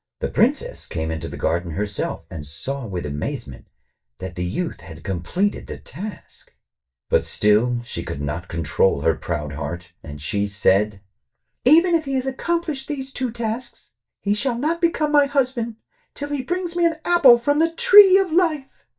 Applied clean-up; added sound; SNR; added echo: neural mask model DeepFilterNet 3.